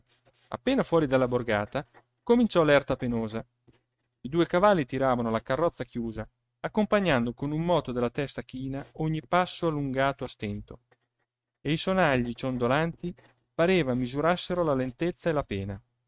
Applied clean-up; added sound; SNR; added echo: neural mask model RNNoise.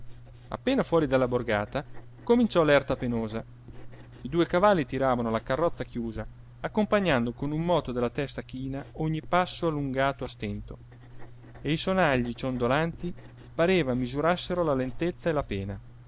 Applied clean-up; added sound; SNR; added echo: none; Writing; 17 dB; none.